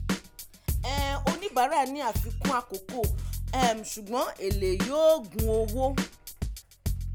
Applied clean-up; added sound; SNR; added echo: none; Drum / Drum kit; 2 dB; none.